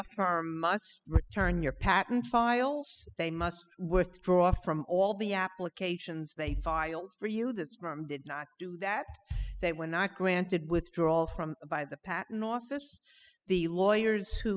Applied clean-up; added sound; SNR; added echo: classical method spectral subtraction.